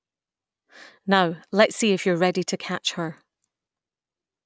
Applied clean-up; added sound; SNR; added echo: none; none; none; none.